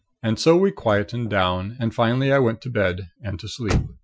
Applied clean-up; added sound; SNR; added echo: classical method Wiener filter.